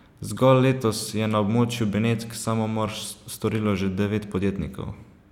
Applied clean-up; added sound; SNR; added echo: none; none; none; none.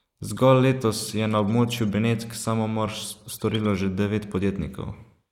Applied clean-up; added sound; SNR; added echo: neural mask model Resemble Enhance denoiser.